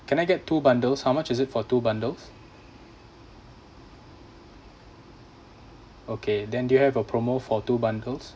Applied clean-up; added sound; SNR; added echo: none; none; none; none.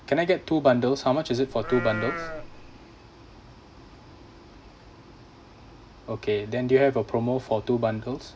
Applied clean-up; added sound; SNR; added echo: none; Livestock, farm animals, working animals; 8 dB; none.